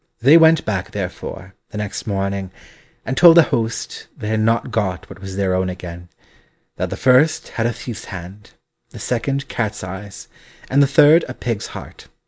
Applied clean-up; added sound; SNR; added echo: none; none; none; none.